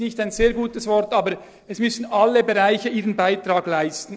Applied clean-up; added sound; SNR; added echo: neural separator model SepFormer DNS4.